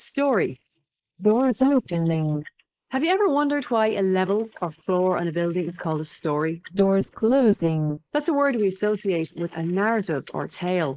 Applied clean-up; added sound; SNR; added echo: neural mask model Resemble Enhance denoiser.